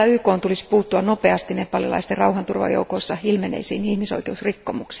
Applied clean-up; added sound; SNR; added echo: none; none; none; none.